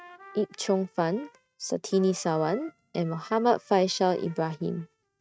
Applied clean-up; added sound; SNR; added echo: neural mask model RNNoise.